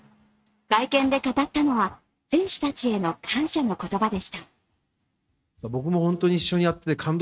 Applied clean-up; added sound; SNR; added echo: neural mask model RNNoise.